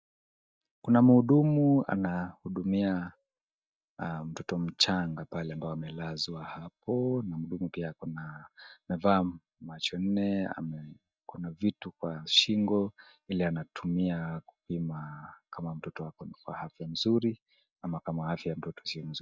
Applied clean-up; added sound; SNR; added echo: neural mask model DeepFilterNet 3.